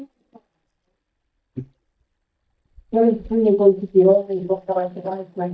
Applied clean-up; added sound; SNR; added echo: neural mask model DeepFilterNet 3.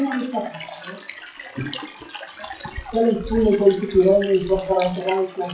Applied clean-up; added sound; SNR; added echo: classical method WPE with log-MMSE.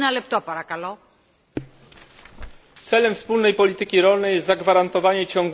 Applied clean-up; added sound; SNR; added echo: none; none; none; none.